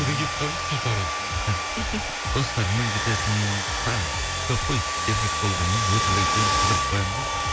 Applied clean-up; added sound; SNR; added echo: none; Domestic sounds, home sounds; 0 dB; none.